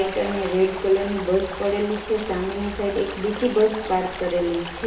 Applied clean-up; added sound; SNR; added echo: none; Stream; 12 dB; reverberation time 0.9 s.